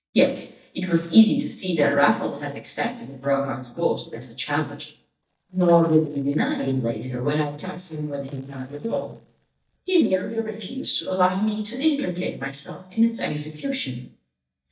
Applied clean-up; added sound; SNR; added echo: neural mask model DeepFilterNet 3.